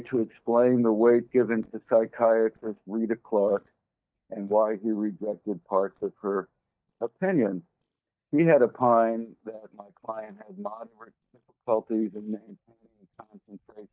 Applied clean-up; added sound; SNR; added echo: neural mask model DeepFilterNet 3.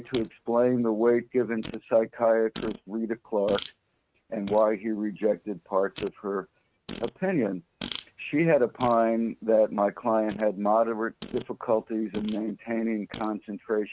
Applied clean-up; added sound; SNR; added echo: neural mask model RNNoise.